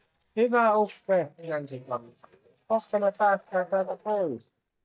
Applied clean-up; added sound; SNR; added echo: neural mask model DeepFilterNet 3.